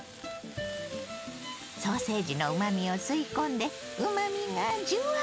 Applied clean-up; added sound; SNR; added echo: none; Fire; 14 dB; none.